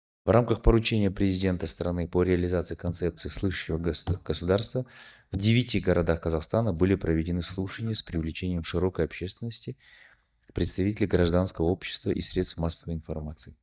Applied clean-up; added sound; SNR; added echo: neural mask model DeepFilterNet 3.